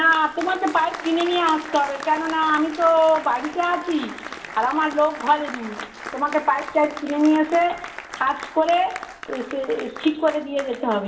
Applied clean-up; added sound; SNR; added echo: none; Applause; 14 dB; reverberation time 0.6 s.